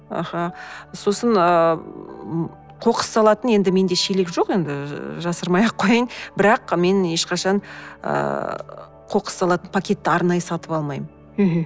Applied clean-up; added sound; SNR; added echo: none; none; none; none.